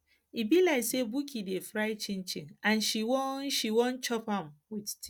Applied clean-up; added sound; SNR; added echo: none; none; none; none.